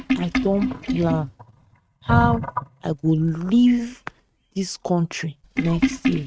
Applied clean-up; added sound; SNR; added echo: neural mask model RNNoise.